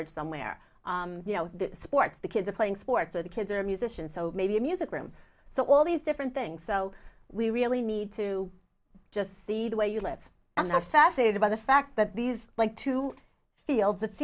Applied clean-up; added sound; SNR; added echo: none; none; none; none.